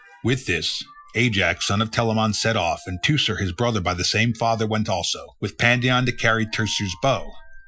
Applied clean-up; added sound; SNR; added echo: classical method Wiener filter.